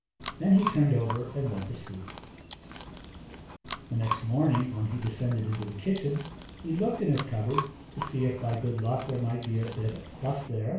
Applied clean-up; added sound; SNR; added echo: none; Chewing, mastication; 8 dB; reverberation time 0.4 s.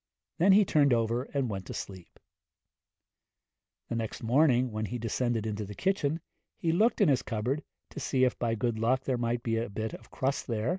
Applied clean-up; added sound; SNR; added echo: none; none; none; none.